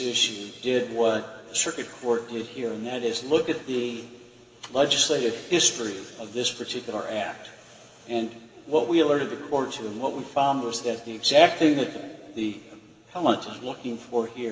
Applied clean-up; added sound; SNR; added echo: none; none; none; reverberation time 2.0 s.